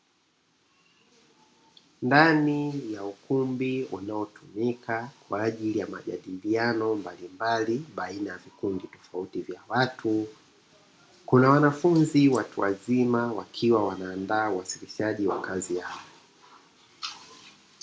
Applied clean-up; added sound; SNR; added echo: none; none; none; none.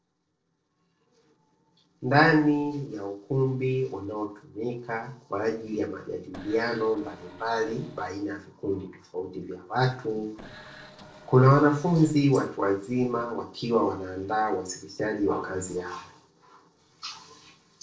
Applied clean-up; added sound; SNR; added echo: neural separator model SepFormer DNS4.